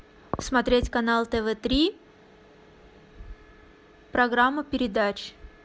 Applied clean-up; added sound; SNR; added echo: none; none; none; none.